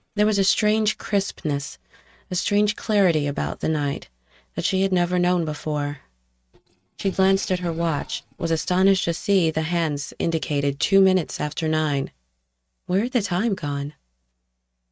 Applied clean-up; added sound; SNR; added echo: neural mask model RNNoise.